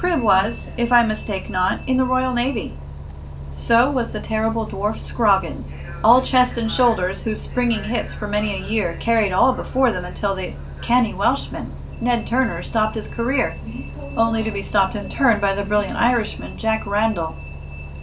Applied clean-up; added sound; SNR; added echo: none; Bus; 10 dB; reverberation time 0.2 s.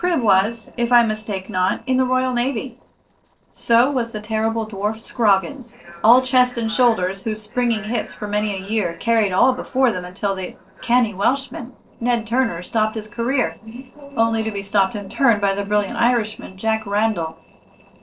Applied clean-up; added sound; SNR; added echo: neural separator model SepFormer DNS4.